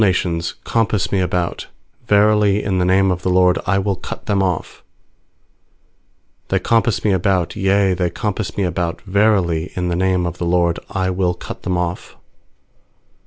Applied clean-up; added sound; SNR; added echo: none; none; none; none.